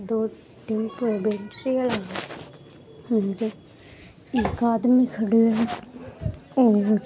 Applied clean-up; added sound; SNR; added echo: none; none; none; none.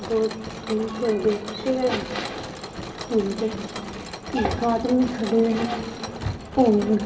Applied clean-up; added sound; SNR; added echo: none; Mechanisms; 12 dB; reverberation time 2.3 s.